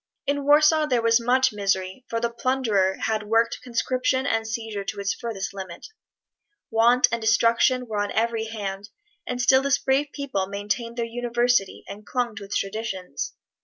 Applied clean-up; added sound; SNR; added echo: none; none; none; none.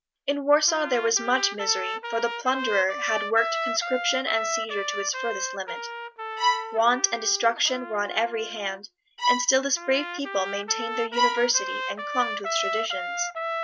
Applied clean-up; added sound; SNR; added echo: none; Trumpet + Bowed string instrument; 4 dB; none.